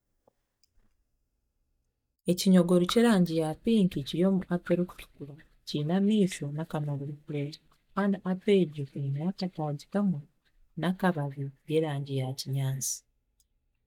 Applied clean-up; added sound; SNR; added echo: neural mask model DeepFilterNet 3.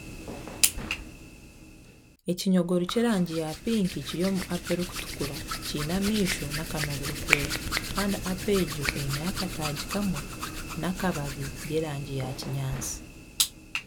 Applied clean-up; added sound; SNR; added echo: none; Hands; 5 dB; none.